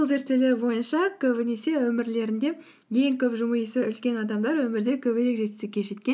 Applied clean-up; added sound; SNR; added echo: none; none; none; none.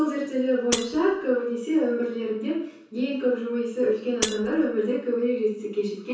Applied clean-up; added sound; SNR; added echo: none; Shatter; 11 dB; reverberation time 0.6 s.